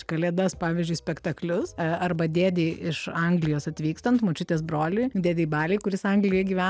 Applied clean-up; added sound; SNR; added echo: none; none; none; none.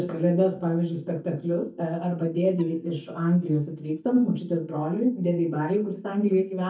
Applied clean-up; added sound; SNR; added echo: neural mask model DeepFilterNet 3.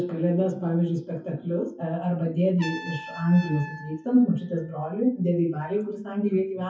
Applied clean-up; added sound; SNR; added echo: classical method WPE with log-MMSE.